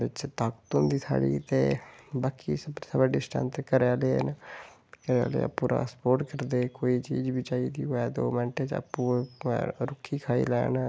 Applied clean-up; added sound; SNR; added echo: none; none; none; none.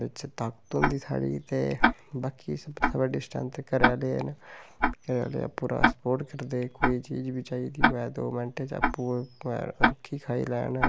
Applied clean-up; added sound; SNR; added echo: none; Tick-tock; -1 dB; none.